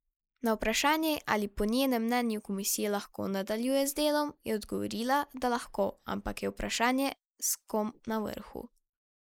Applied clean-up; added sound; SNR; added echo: neural mask model Resemble Enhance denoiser.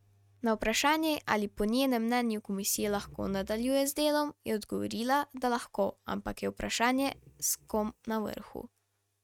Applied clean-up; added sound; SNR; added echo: neural mask model RNNoise.